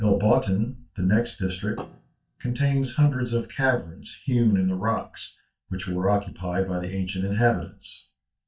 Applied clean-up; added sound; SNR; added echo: neural mask model DeepFilterNet 3.